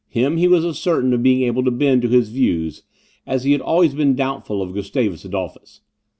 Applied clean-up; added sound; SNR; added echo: none; none; none; none.